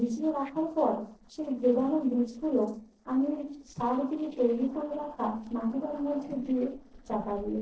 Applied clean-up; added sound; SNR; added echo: neural separator model SepFormer DNS4.